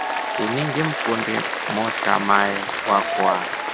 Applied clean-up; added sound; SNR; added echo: none; Applause; 1 dB; none.